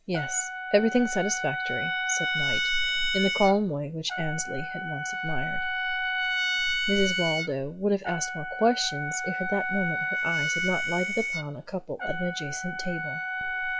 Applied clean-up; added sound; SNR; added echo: classical method log-MMSE.